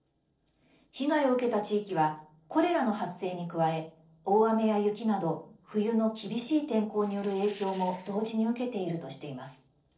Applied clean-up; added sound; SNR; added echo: neural separator model SepFormer DNS4.